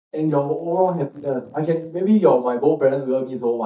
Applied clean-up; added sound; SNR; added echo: neural mask model DeepFilterNet 3.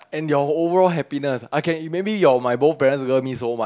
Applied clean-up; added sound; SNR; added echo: none; none; none; none.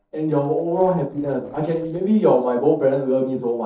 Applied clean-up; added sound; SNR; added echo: neural separator model SepFormer DNS4.